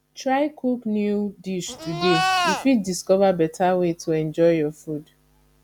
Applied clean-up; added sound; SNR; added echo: none; Livestock, farm animals, working animals; 1 dB; none.